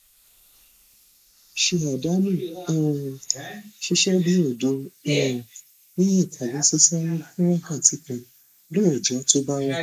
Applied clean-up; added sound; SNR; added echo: neural mask model Resemble Enhance denoiser.